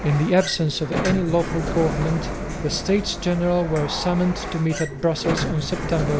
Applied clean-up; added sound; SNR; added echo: none; Sliding door; 6 dB; none.